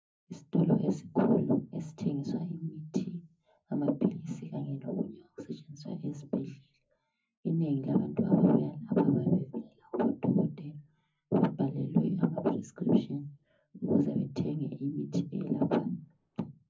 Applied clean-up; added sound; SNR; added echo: none; none; none; reverberation time 0.4 s.